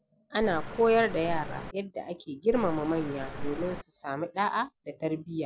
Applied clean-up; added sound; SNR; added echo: none; Cricket; 6 dB; none.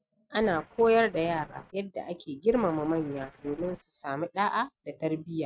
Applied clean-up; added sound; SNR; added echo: neural mask model RNNoise.